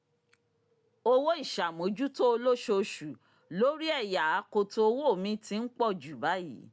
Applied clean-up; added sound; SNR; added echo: none; none; none; none.